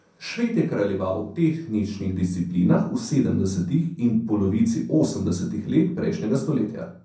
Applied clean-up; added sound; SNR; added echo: none; none; none; reverberation time 0.6 s.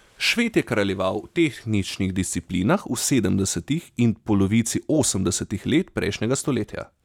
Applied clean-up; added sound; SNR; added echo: none; none; none; none.